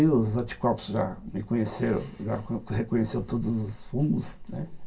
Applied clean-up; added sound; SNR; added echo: none; none; none; reverberation time 0.2 s.